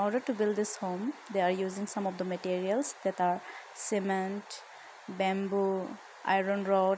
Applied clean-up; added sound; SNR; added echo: none; none; none; none.